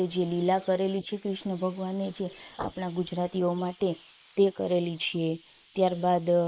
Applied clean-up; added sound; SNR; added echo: neural mask model Resemble Enhance denoiser.